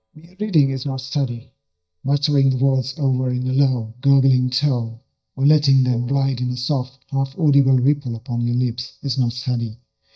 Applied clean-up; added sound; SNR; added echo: neural mask model DeepFilterNet 3.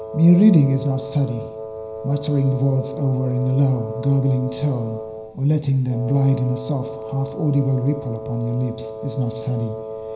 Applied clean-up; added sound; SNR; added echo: none; Wind instrument, woodwind instrument; 11 dB; reverberation time 0.9 s.